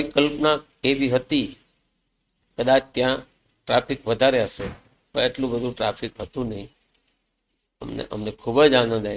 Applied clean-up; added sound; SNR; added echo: neural mask model RNNoise.